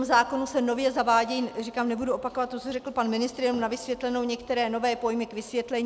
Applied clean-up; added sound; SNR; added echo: none; none; none; none.